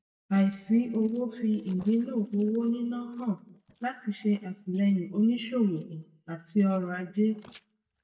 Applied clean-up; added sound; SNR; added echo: neural mask model DeepFilterNet 3.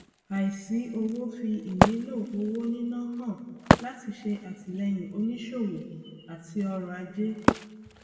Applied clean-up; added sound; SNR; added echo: none; Wood; -1 dB; reverberation time 1.5 s.